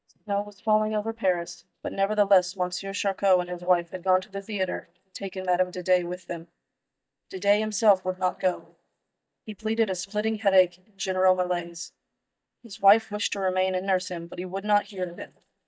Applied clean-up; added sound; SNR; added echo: neural mask model DeepFilterNet 3.